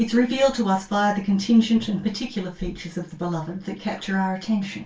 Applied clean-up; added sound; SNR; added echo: none; none; none; reverberation time 0.2 s.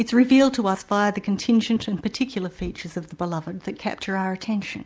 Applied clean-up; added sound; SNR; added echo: none; none; none; none.